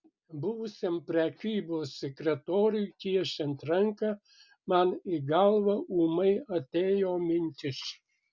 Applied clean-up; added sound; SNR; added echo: none; none; none; none.